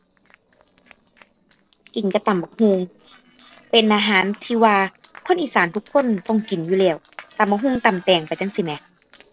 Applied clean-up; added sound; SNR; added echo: neural separator model SepFormer DNS4.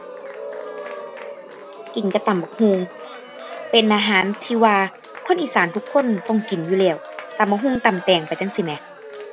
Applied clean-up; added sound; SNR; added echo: none; Cheering; 14 dB; none.